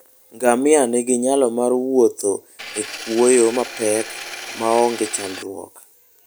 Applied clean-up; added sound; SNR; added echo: none; Engine; 13 dB; none.